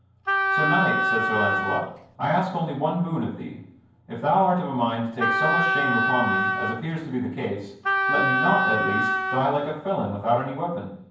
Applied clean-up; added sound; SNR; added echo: none; Wind instrument, woodwind instrument; -3 dB; reverberation time 0.9 s.